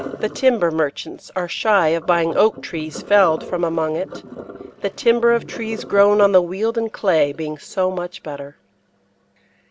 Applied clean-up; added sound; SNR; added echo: none; Sink (filling or washing); 17 dB; none.